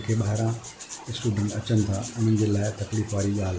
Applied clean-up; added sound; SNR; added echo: none; Rattle (instrument); 18 dB; none.